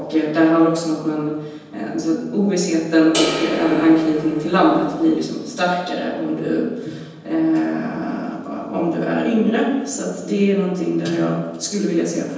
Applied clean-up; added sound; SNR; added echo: none; Crash cymbal; 7 dB; reverberation time 1.1 s.